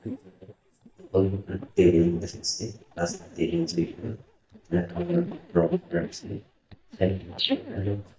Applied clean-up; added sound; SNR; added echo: neural mask model DeepFilterNet 3.